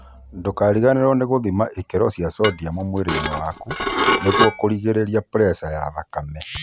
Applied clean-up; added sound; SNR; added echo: none; Dishes, pots, and pans / Glass; 1 dB; none.